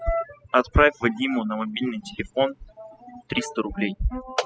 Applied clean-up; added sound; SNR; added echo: classical method spectral subtraction.